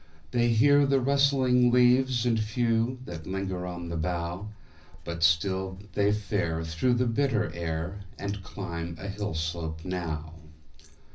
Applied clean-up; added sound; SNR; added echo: none; Writing; 17 dB; reverberation time 0.4 s.